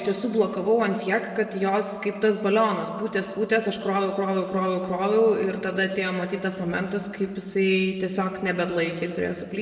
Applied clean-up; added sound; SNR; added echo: none; none; none; reverberation time 1.9 s.